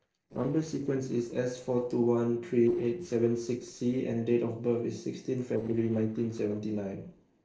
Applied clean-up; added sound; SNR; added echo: neural separator model SepFormer DNS4.